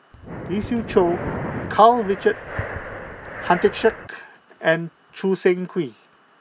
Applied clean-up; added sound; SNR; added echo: none; Breathing; 9 dB; none.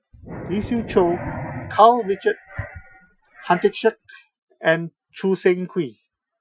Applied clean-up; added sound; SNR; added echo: classical method Wiener filter.